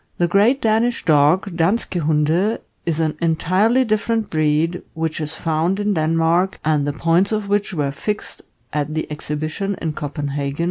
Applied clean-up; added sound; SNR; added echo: none; none; none; none.